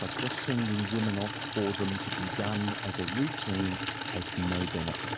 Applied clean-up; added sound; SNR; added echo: none; Water tap, faucet / Liquid; 3 dB; none.